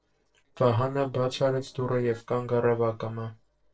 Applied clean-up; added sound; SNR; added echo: neural separator model SepFormer DNS4.